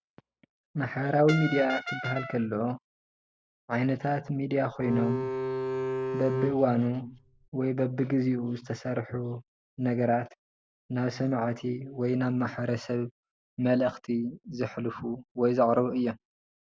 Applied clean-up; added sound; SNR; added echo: none; Brass instrument + Bowed string instrument; 4 dB; none.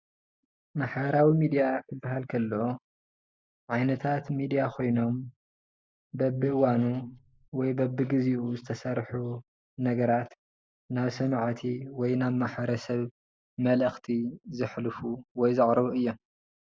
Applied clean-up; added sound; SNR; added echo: neural mask model Resemble Enhance denoiser.